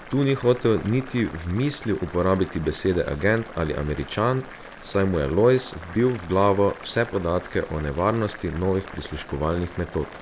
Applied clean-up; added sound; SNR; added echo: none; Boiling; 17 dB; none.